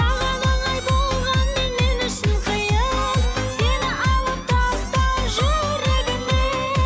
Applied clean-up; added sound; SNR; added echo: none; Squeak; 17 dB; none.